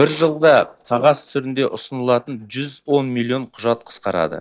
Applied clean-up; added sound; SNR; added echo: neural mask model DeepFilterNet 3.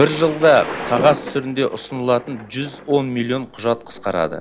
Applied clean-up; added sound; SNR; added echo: none; Thunder; 13 dB; none.